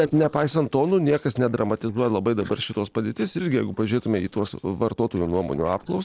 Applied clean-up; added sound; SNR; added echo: neural separator model SepFormer DNS4.